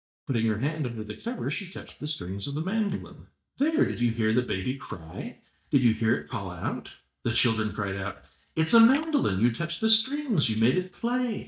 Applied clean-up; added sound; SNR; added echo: neural mask model DeepFilterNet 3.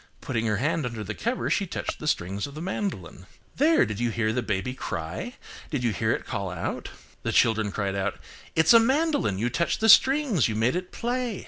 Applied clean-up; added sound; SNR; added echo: none; none; none; none.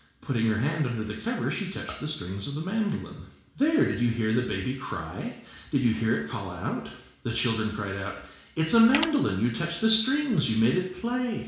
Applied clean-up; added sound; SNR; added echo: none; Mechanisms; 2 dB; reverberation time 0.7 s.